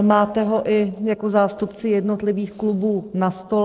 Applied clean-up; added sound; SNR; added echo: neural separator model SepFormer DNS4.